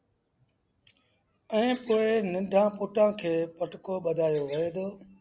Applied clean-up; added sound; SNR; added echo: none; none; none; none.